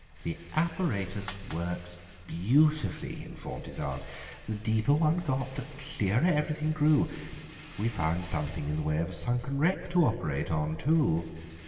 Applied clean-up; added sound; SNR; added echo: none; Rattle; 20 dB; reverberation time 2.2 s.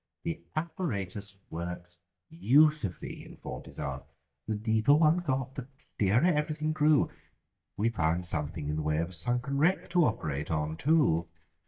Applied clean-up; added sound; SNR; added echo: neural mask model DeepFilterNet 3.